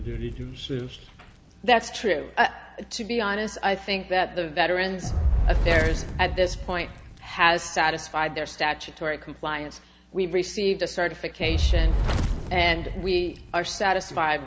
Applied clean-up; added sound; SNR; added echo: none; Fire; 3 dB; none.